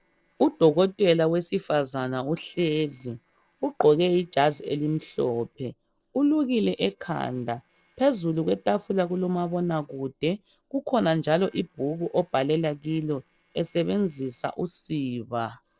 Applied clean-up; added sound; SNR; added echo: neural separator model SepFormer DNS4.